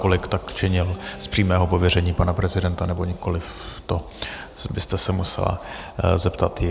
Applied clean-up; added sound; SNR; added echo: none; Guitar; 20 dB; none.